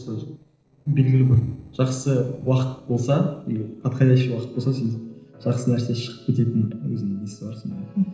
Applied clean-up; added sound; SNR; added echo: neural separator model SepFormer DNS4.